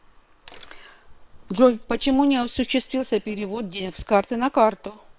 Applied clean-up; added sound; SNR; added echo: neural separator model SepFormer WHAM!.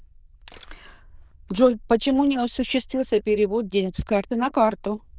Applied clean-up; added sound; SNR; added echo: neural diffusion model UNIVERSE++.